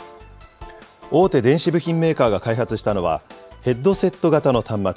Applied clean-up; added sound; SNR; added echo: none; none; none; none.